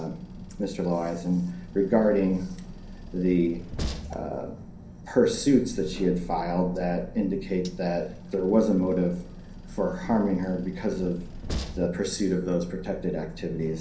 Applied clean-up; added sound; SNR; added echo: none; Train; 15 dB; reverberation time 0.6 s.